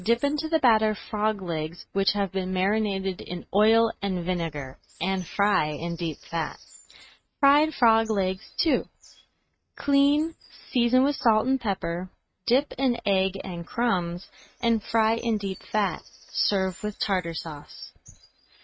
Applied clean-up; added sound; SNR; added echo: neural mask model RNNoise.